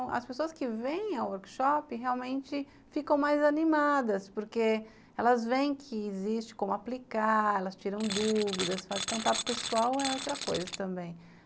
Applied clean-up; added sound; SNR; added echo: none; Tools; 6 dB; none.